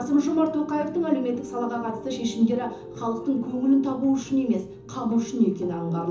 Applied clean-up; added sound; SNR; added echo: none; none; none; reverberation time 0.7 s.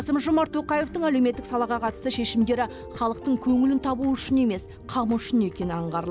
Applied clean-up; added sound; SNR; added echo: none; none; none; none.